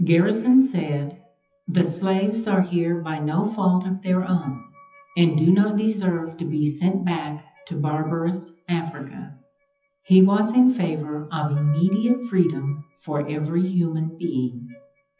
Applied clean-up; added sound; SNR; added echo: classical method WPE with log-MMSE.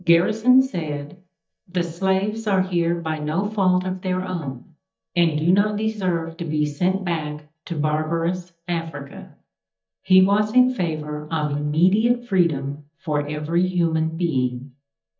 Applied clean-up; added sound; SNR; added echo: neural mask model DeepFilterNet 3.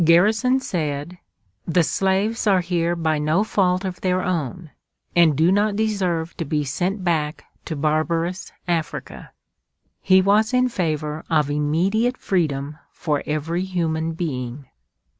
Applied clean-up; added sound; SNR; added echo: none; none; none; none.